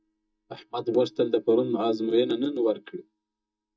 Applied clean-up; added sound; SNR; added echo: neural mask model DeepFilterNet 3.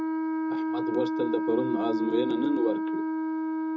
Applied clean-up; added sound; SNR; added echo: none; Wind instrument, woodwind instrument; -2 dB; reverberation time 0.2 s.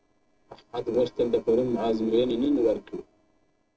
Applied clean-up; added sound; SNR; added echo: neural separator model SepFormer DNS4.